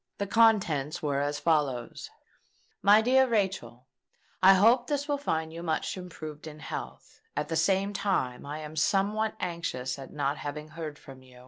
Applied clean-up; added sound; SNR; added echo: none; none; none; none.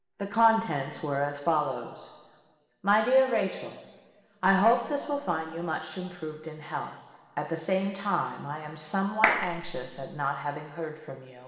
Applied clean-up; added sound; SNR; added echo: none; Clapping; 1 dB; reverberation time 2.0 s.